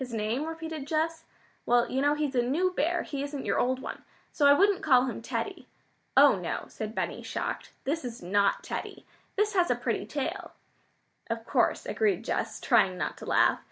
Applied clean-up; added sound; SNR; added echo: none; none; none; none.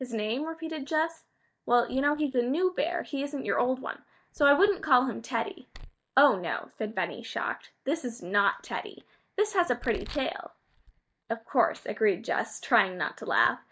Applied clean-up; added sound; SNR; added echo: neural mask model DeepFilterNet 3.